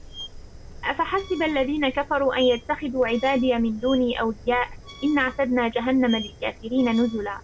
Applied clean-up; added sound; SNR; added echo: none; Fire + Squeak; 16 dB; none.